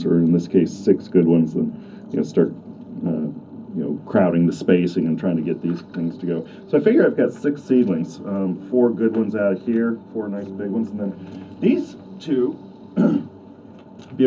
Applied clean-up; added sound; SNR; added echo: none; none; none; reverberation time 0.4 s.